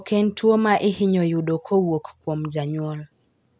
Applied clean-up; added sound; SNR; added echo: none; none; none; none.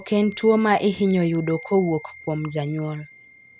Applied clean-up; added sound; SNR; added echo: none; Bell; 14 dB; none.